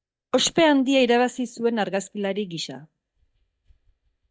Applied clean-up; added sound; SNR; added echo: neural mask model DeepFilterNet 3.